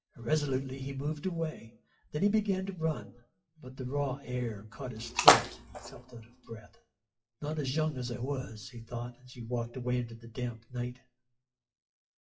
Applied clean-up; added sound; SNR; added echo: classical method WPE with log-MMSE.